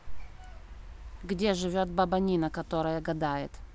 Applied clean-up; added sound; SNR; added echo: none; none; none; none.